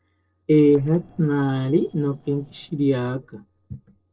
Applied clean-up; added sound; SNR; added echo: neural separator model SepFormer DNS4.